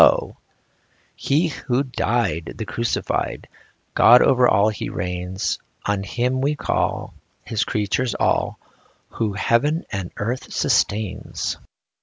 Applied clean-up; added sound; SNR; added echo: none; none; none; none.